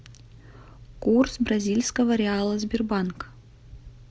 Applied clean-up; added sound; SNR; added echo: none; none; none; none.